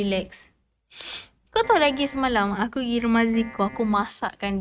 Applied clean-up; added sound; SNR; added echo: neural mask model RNNoise.